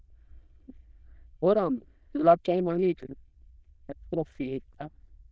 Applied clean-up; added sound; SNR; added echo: neural diffusion model UNIVERSE++.